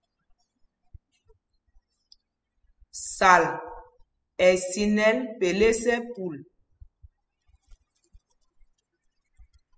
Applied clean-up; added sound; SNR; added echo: classical method spectral subtraction.